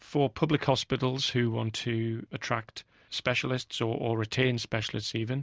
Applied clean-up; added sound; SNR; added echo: none; none; none; none.